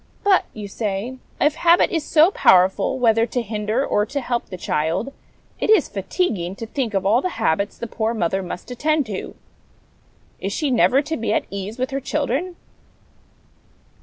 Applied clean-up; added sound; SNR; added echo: none; none; none; none.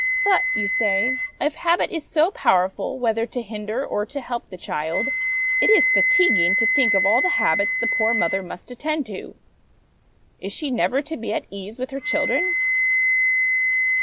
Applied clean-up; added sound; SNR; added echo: none; Wind instrument, woodwind instrument; -1 dB; none.